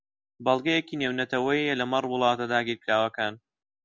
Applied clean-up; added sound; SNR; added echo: none; none; none; none.